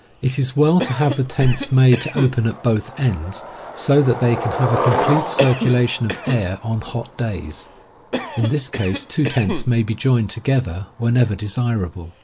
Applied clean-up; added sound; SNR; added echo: none; Cough + Skateboard; 8 dB; none.